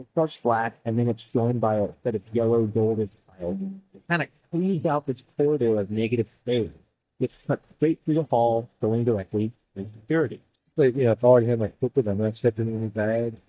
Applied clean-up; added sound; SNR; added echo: neural mask model DeepFilterNet 3.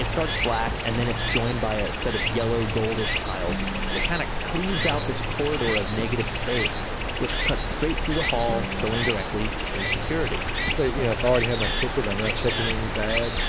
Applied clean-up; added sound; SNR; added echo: none; Stream; -1 dB; none.